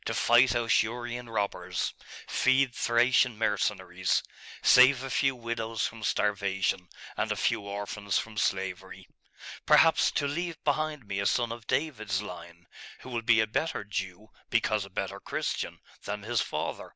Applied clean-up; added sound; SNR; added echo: none; none; none; none.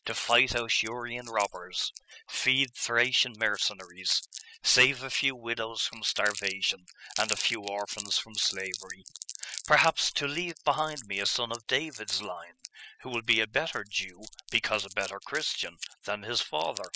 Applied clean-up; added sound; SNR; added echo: classical method spectral subtraction.